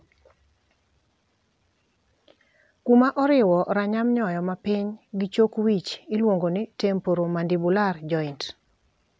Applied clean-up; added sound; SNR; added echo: none; none; none; none.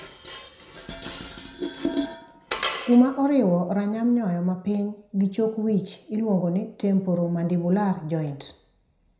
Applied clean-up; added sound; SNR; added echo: none; Dishes, pots, and pans; 12 dB; reverberation time 0.5 s.